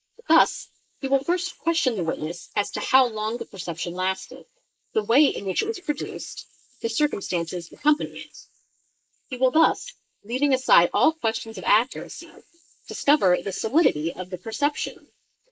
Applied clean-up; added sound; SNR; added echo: neural mask model Resemble Enhance denoiser.